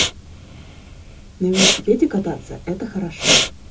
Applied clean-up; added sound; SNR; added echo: none; Respiratory sounds; -1 dB; reverberation time 0.2 s.